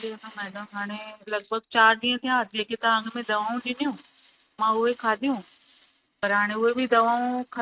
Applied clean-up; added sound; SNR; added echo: neural mask model RNNoise.